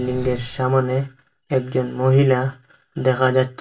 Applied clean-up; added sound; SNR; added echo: none; Engine; 19 dB; reverberation time 0.2 s.